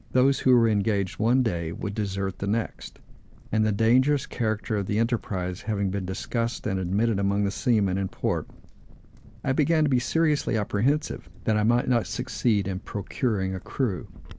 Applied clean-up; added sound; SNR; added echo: none; Crackle; 20 dB; none.